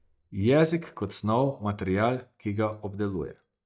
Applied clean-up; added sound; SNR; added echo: neural mask model DeepFilterNet 3.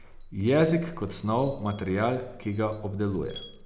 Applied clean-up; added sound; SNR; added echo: none; Glass; 18 dB; none.